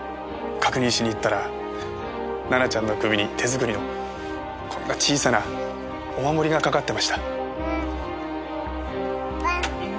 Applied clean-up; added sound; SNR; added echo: none; none; none; none.